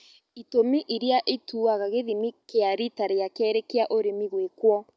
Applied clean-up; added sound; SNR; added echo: none; none; none; none.